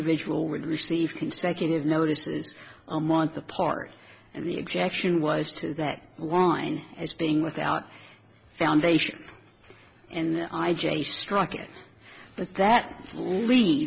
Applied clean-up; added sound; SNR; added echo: none; none; none; none.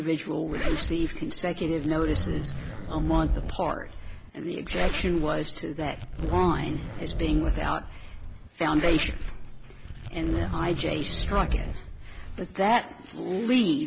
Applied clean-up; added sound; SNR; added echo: none; Zipper (clothing); 2 dB; none.